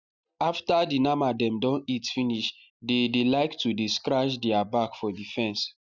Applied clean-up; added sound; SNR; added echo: neural mask model DeepFilterNet 3.